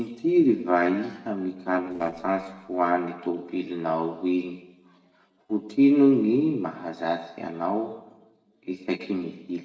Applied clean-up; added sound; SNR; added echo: neural separator model SepFormer DNS4.